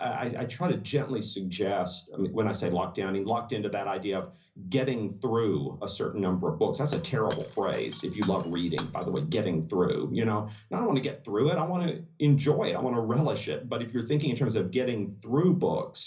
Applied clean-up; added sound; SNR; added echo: none; Shatter; 14 dB; reverberation time 0.5 s.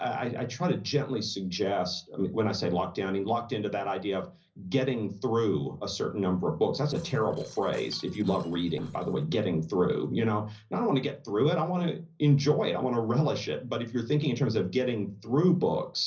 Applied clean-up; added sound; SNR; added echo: neural separator model SepFormer DNS4.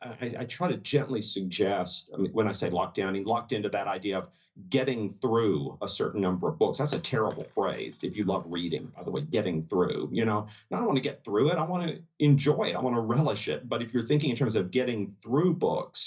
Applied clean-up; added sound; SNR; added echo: neural mask model DeepFilterNet 3.